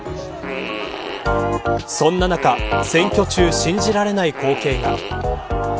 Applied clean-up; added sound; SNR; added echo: none; Fart; 12 dB; none.